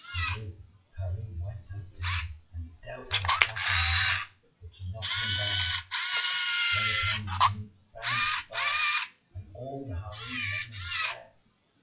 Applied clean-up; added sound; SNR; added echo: classical method WPE with log-MMSE.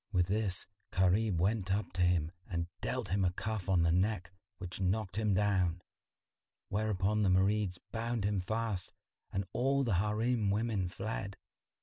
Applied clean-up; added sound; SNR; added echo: none; none; none; none.